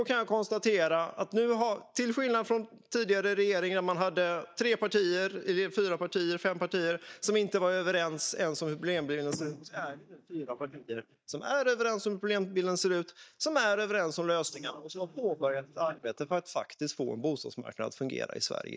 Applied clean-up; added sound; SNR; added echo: neural mask model DeepFilterNet 3.